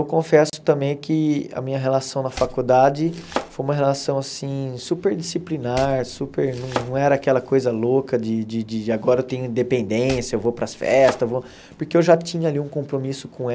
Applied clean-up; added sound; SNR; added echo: none; Domestic sounds, home sounds; 13 dB; none.